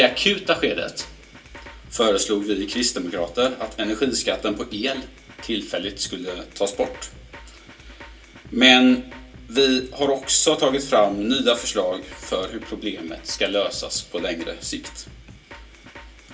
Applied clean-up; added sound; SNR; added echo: none; Drum kit; 20 dB; reverberation time 0.2 s.